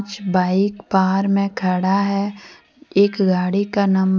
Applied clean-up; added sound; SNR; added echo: none; none; none; none.